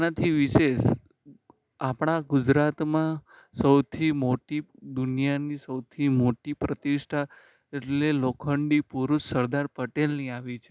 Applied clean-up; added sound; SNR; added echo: none; none; none; none.